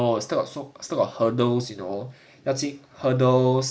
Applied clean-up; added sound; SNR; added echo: neural mask model Resemble Enhance denoiser.